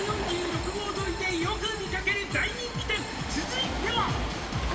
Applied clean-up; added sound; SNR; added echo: none; Waves, surf; 6 dB; reverberation time 2.2 s.